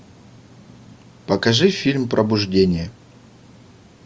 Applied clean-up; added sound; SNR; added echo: none; none; none; none.